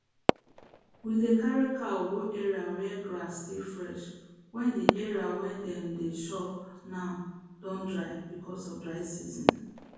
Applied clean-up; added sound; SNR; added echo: none; Fireworks; 4 dB; reverberation time 1.3 s.